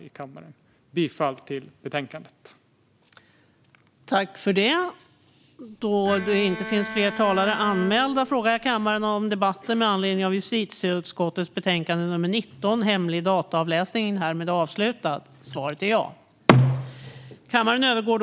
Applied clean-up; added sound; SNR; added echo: none; Bowed string instrument; 11 dB; none.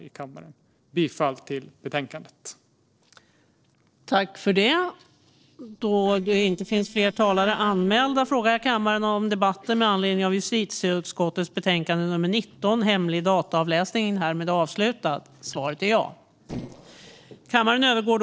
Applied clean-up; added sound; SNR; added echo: neural separator model SepFormer DNS4.